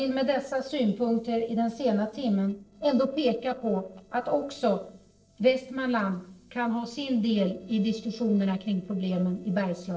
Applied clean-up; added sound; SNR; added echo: neural separator model SepFormer DNS4.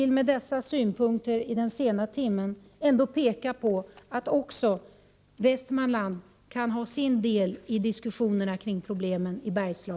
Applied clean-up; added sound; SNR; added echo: none; none; none; none.